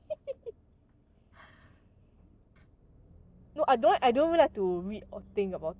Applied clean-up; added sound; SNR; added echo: none; none; none; none.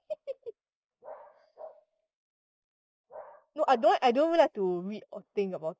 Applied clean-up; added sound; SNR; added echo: neural mask model Resemble Enhance denoiser.